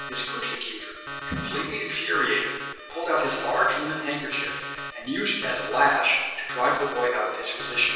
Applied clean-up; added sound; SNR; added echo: none; Alarm; 10 dB; reverberation time 1.2 s.